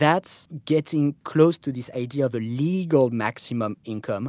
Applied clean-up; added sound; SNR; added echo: none; none; none; none.